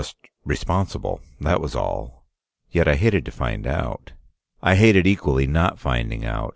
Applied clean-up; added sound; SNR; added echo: none; none; none; none.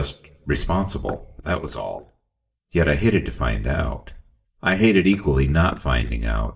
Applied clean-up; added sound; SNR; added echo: neural mask model DeepFilterNet 3.